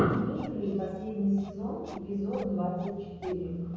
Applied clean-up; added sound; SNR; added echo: none; Bark; 18 dB; reverberation time 1.3 s.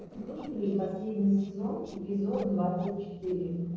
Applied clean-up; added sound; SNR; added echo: neural separator model SepFormer DNS4.